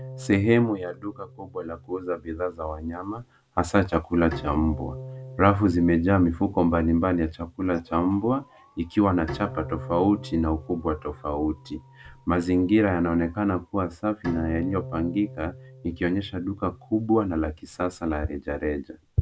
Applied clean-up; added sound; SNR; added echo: none; Bowed string instrument; 17 dB; none.